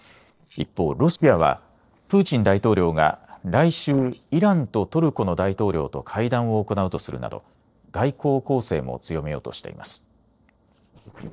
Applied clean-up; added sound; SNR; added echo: neural separator model SepFormer DNS4.